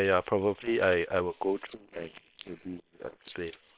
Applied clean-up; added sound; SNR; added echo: neural separator model SepFormer WHAM!.